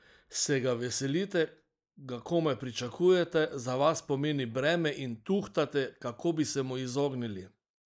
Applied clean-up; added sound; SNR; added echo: neural mask model Resemble Enhance denoiser.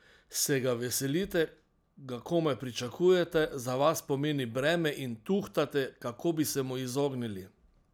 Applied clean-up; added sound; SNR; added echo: none; none; none; none.